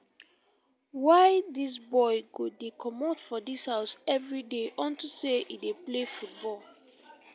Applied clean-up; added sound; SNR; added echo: none; none; none; none.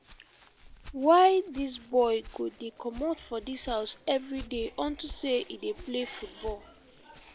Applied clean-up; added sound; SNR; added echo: none; Walk, footsteps; 18 dB; none.